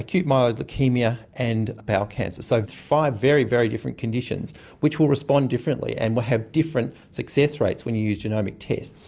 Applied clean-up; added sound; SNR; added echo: none; none; none; none.